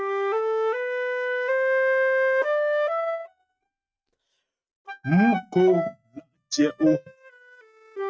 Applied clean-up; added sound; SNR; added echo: neural mask model RNNoise.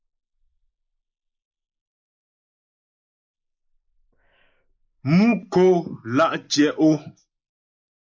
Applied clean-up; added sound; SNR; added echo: neural mask model Resemble Enhance denoiser.